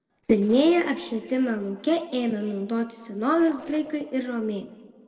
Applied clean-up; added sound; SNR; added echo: neural separator model SepFormer DNS4.